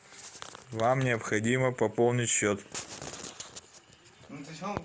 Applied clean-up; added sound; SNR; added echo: none; none; none; none.